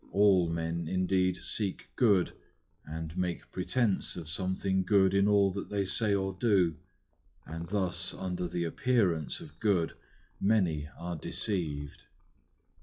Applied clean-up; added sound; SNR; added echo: classical method WPE with log-MMSE.